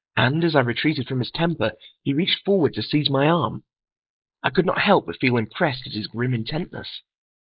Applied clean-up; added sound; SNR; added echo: neural mask model Resemble Enhance denoiser.